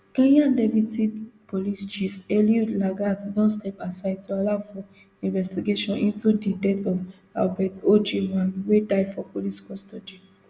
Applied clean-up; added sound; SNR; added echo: none; none; none; none.